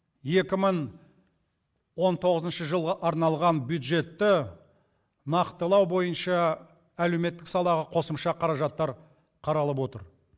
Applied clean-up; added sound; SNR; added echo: none; none; none; none.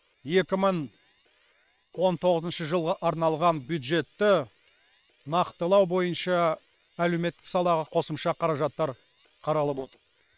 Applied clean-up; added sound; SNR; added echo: neural separator model SepFormer WHAM!.